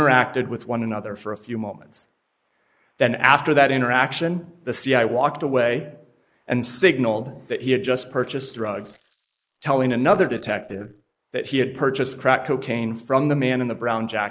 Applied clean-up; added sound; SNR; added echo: neural mask model Resemble Enhance denoiser.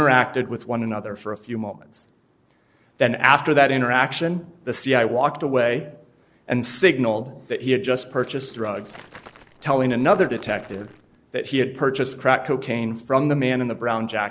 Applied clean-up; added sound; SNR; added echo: neural separator model SepFormer DNS4.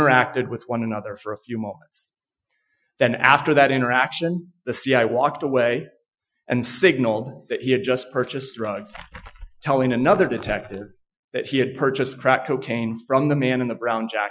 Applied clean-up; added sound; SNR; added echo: classical method Wiener filter.